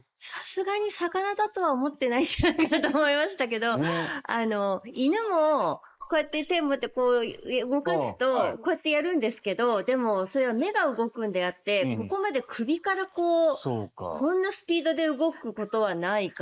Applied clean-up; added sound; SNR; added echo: neural mask model Resemble Enhance denoiser.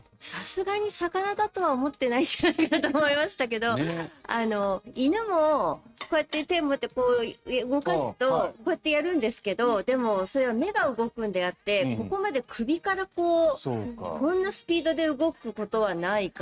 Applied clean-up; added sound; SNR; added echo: neural mask model RNNoise.